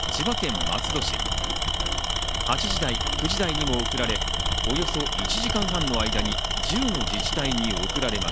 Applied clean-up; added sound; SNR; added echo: none; Tools; -4 dB; none.